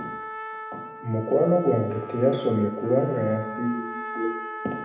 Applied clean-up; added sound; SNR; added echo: none; Trumpet; 10 dB; reverberation time 0.8 s.